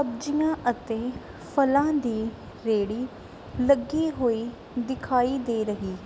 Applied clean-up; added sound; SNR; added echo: none; none; none; none.